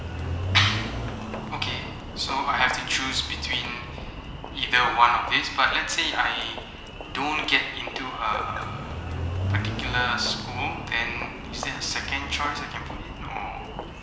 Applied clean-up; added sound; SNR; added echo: none; Engine; 5 dB; none.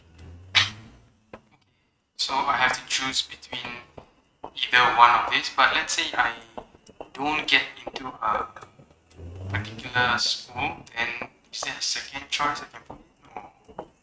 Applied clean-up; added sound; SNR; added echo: neural mask model RNNoise.